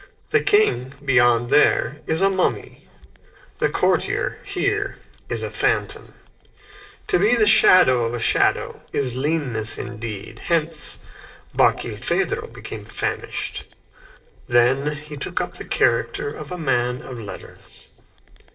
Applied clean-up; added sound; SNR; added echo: neural separator model SepFormer DNS4.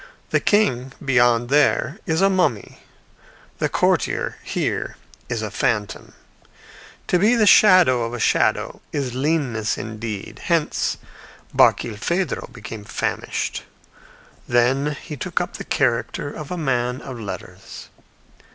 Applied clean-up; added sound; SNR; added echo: none; none; none; none.